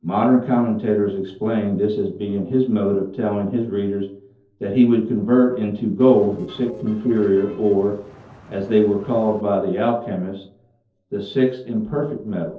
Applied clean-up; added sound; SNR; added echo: neural separator model SepFormer DNS4.